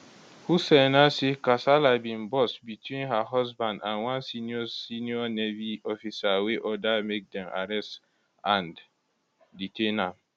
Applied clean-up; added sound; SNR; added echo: none; none; none; none.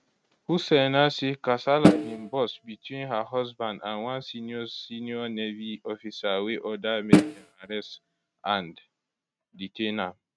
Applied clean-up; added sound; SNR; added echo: neural mask model RNNoise.